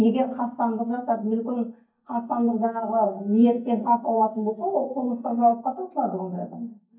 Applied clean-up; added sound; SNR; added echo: neural mask model DeepFilterNet 3.